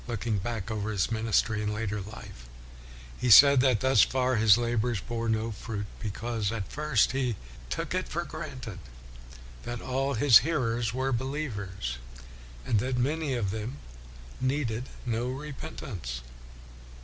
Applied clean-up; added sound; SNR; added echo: none; none; none; none.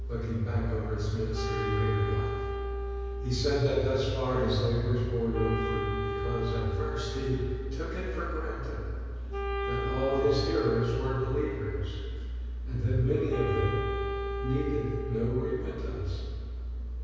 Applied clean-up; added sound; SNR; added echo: none; Wind instrument, woodwind instrument; 8 dB; reverberation time 2.2 s.